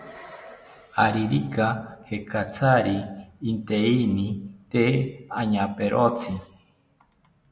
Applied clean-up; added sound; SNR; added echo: none; none; none; none.